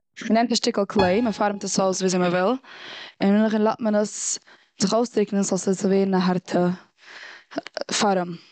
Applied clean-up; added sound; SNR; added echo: none; Piano; 14 dB; none.